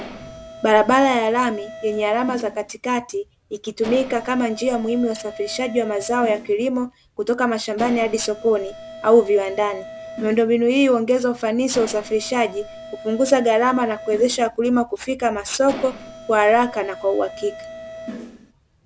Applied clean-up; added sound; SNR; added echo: none; Mechanisms; 16 dB; none.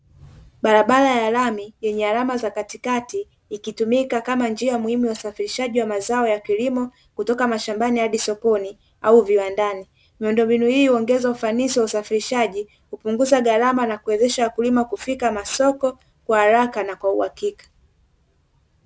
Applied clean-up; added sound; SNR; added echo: none; none; none; none.